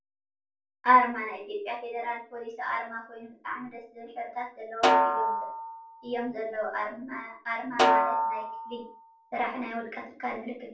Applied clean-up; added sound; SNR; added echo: none; Snare drum; -3 dB; reverberation time 0.3 s.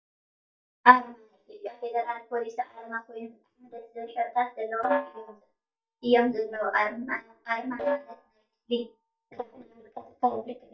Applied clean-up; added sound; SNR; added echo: neural mask model DeepFilterNet 3.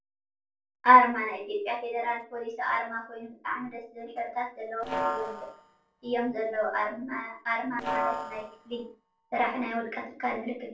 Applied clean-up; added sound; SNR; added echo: neural separator model SepFormer DNS4.